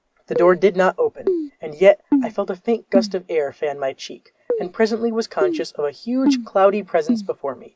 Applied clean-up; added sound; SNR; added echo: neural mask model Resemble Enhance denoiser.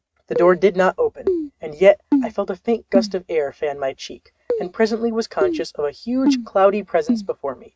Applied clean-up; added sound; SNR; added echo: neural mask model RNNoise.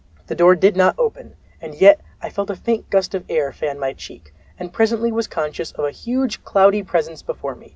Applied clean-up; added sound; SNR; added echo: none; none; none; none.